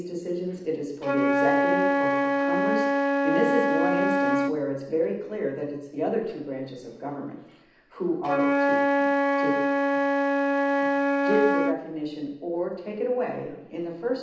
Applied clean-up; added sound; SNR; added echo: none; Wind instrument, woodwind instrument; -4 dB; reverberation time 0.9 s.